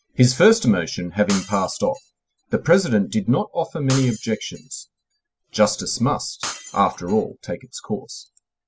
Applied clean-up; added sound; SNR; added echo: classical method spectral subtraction.